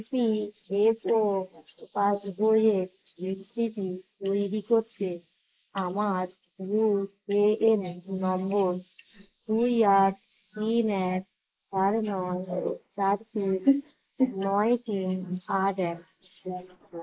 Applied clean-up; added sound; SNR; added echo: neural mask model Resemble Enhance denoiser.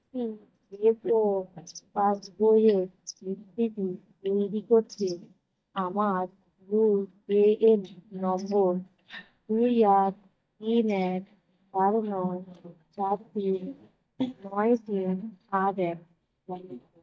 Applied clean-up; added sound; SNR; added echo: neural mask model DeepFilterNet 3.